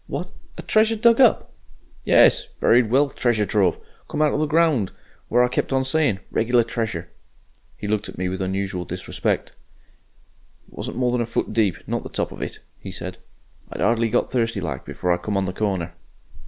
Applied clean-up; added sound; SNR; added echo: none; none; none; none.